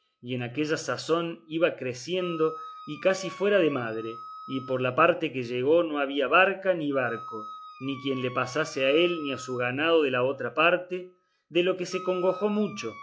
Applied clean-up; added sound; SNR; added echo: classical method log-MMSE.